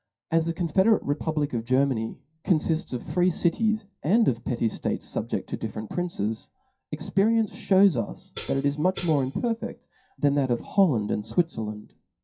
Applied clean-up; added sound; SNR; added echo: classical method WPE with log-MMSE.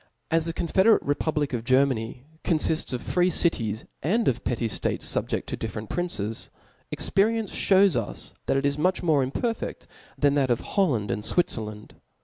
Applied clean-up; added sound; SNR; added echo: none; none; none; none.